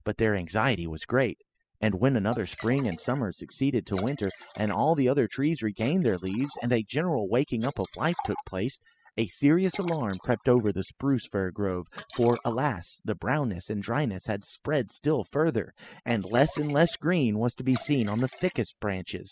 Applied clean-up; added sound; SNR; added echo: classical method spectral subtraction.